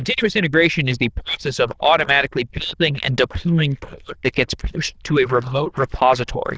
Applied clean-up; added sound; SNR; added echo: neural diffusion model UNIVERSE++.